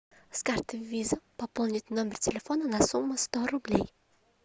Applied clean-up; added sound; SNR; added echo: none; none; none; none.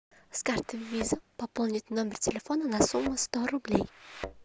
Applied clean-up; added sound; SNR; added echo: none; Thump, thud; 13 dB; none.